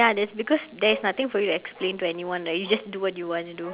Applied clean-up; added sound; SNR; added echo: none; Bark; 19 dB; none.